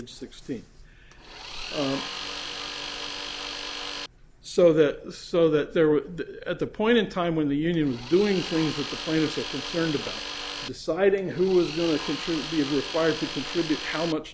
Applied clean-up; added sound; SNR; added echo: none; Tools; 9 dB; none.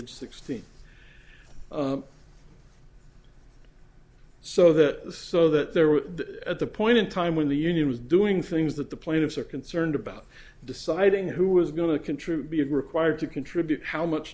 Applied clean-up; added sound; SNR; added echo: none; none; none; none.